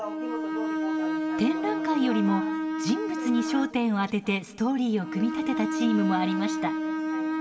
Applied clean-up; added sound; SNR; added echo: none; Bowed string instrument; 1 dB; reverberation time 3.0 s.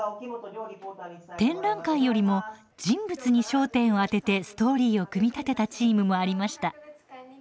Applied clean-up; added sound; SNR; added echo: none; none; none; none.